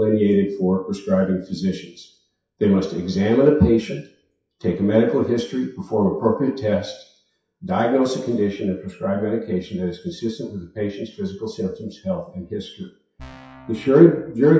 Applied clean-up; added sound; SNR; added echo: classical method WPE with log-MMSE.